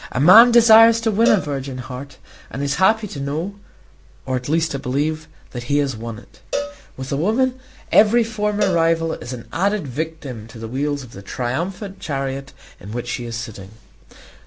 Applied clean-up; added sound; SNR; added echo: none; Cowbell; 12 dB; none.